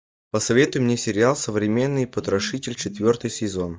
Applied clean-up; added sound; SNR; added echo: neural mask model DeepFilterNet 3.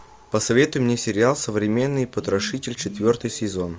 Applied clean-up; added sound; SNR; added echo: none; none; none; none.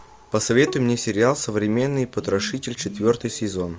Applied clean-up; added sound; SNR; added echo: none; Bowed string instrument; 19 dB; none.